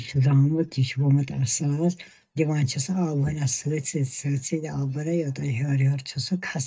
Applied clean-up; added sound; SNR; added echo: neural mask model DeepFilterNet 3.